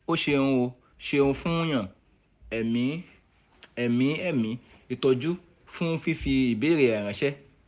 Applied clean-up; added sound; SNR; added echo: none; none; none; none.